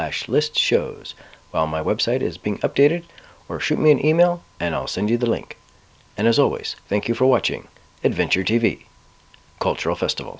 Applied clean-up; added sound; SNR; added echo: none; none; none; none.